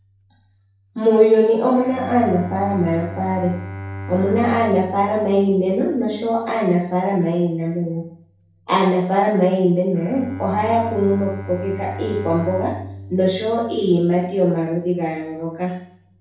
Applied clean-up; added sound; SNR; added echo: none; Bowed string instrument; 15 dB; reverberation time 0.6 s.